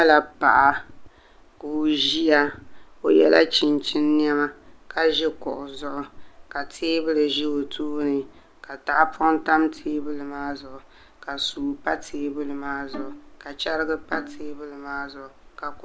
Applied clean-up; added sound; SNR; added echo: none; Bowed string instrument; 15 dB; none.